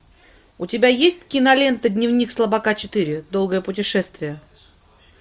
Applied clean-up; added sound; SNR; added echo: none; none; none; none.